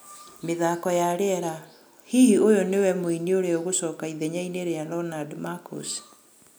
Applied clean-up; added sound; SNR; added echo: none; none; none; none.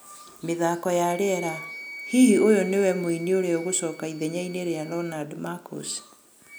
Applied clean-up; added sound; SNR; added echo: none; Wind instrument, woodwind instrument; 17 dB; none.